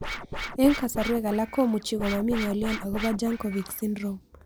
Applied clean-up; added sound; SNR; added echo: none; Scratching (performance technique); 9 dB; none.